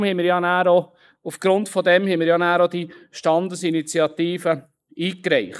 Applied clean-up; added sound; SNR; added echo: neural mask model Resemble Enhance denoiser.